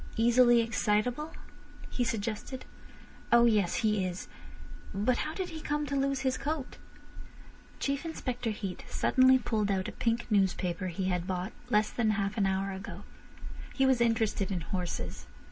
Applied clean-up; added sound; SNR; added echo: none; none; none; none.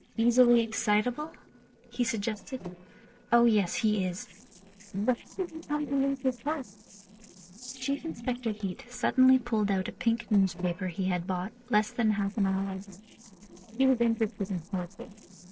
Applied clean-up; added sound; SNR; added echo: neural separator model SepFormer DNS4.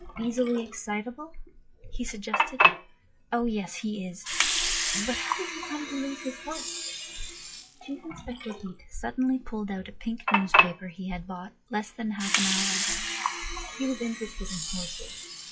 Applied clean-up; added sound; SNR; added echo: classical method log-MMSE.